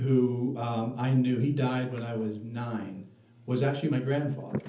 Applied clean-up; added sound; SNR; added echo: none; Slam; 18 dB; reverberation time 0.7 s.